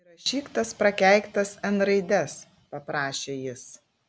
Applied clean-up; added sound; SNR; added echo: none; none; none; none.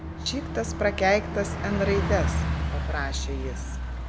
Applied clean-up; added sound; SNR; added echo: none; Bus; 0 dB; none.